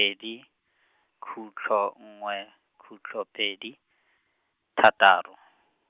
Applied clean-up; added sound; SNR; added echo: none; none; none; none.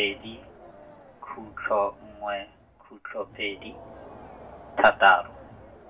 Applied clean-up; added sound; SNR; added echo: none; Crowd; 19 dB; reverberation time 0.2 s.